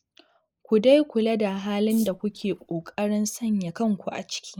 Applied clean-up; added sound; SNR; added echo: neural mask model Resemble Enhance denoiser.